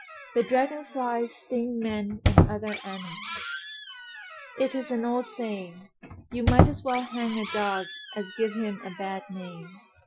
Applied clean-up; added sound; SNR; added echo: classical method Wiener filter.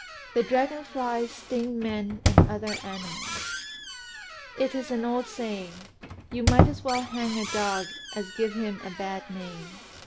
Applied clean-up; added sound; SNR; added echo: none; Squeak; -1 dB; none.